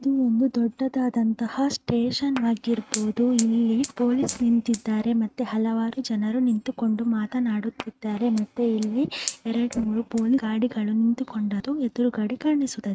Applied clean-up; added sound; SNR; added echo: neural mask model RNNoise.